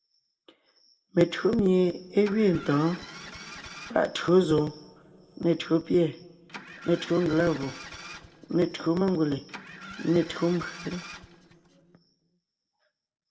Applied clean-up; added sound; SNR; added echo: none; Engine starting; 17 dB; reverberation time 1.3 s.